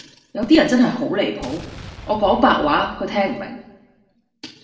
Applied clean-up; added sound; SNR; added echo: none; Explosion; 19 dB; reverberation time 0.8 s.